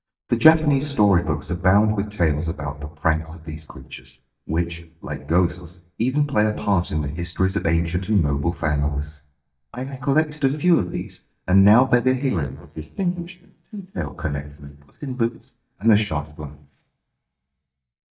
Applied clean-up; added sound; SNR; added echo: neural mask model DeepFilterNet 3.